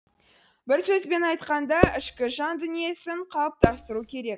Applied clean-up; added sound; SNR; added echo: none; Percussion; -3 dB; none.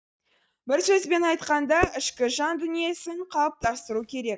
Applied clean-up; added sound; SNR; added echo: neural mask model DeepFilterNet 3.